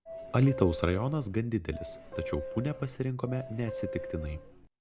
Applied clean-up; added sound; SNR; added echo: none; Subway, metro, underground / Doorbell; 10 dB; none.